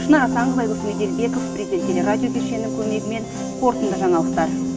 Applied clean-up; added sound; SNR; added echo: none; Piano; 1 dB; reverberation time 0.6 s.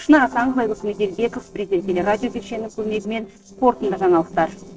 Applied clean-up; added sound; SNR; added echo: neural separator model SepFormer DNS4.